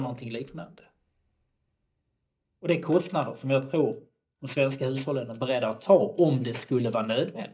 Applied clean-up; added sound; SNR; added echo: neural mask model DeepFilterNet 3.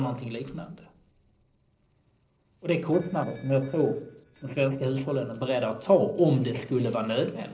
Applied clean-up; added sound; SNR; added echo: neural separator model SepFormer DNS4.